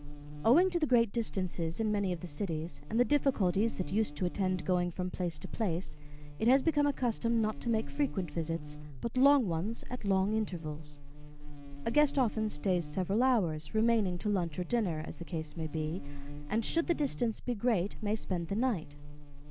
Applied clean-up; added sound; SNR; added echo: none; Buzz; 6 dB; none.